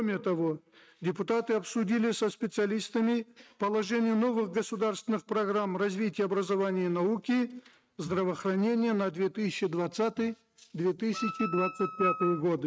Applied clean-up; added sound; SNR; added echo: neural mask model RNNoise.